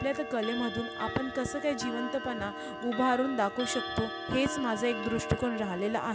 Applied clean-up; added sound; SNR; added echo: none; Clock; 7 dB; none.